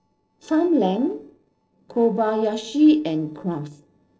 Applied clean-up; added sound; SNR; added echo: neural separator model SepFormer DNS4.